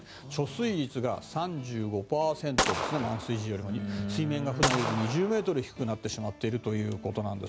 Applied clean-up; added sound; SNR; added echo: none; Gunshot, gunfire; 3 dB; none.